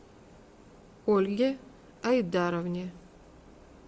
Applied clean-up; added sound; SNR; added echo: none; none; none; none.